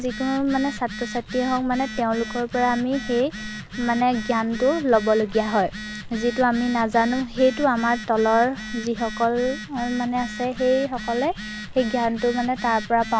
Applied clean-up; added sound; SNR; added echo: none; Telephone; 11 dB; none.